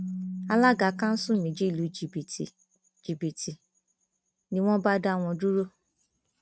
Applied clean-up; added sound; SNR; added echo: neural mask model RNNoise.